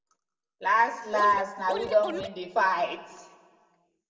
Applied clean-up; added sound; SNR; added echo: none; Scratching (performance technique); 8 dB; reverberation time 1.3 s.